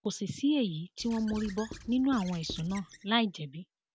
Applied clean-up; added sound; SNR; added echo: none; Squeak / Writing; 16 dB; none.